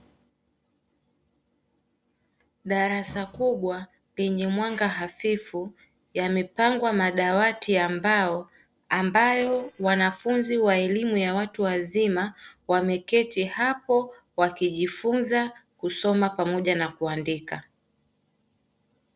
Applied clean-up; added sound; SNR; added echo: neural separator model SepFormer DNS4.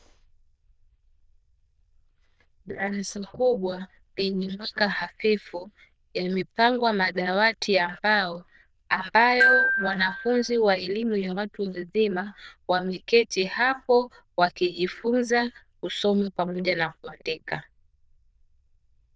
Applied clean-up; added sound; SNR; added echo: neural diffusion model UNIVERSE++.